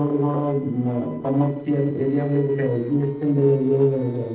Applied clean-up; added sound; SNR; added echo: neural separator model SepFormer DNS4.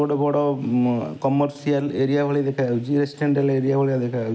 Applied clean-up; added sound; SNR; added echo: none; none; none; none.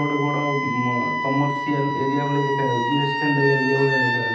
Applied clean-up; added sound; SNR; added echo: none; Wind instrument, woodwind instrument; 2 dB; reverberation time 0.6 s.